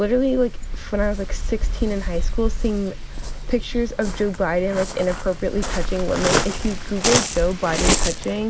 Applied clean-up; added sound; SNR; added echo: none; Waves, surf; 0 dB; none.